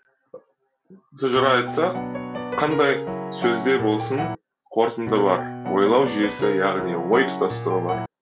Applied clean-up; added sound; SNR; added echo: none; Piano; 6 dB; none.